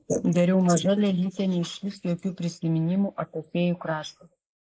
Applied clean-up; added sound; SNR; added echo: neural mask model Resemble Enhance denoiser.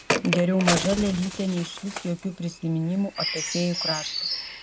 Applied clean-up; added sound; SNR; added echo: none; Bird; 4 dB; none.